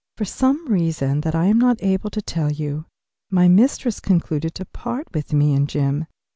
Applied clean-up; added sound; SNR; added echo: none; none; none; none.